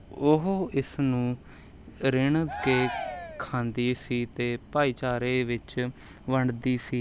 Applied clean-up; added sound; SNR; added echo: none; Cheering; 10 dB; none.